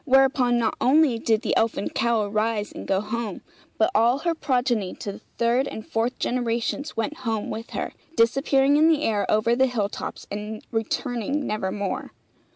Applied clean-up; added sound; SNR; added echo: none; none; none; none.